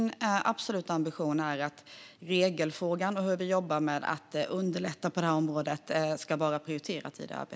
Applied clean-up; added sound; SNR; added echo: none; none; none; none.